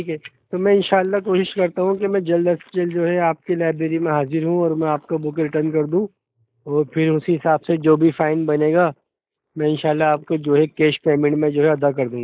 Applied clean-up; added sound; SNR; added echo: neural mask model Resemble Enhance denoiser.